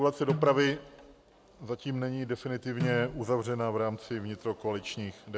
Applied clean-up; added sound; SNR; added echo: none; Snare drum; 10 dB; none.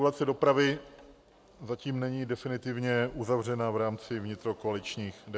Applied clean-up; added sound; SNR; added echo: none; none; none; none.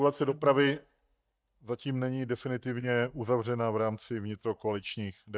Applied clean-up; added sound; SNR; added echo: neural mask model DeepFilterNet 3.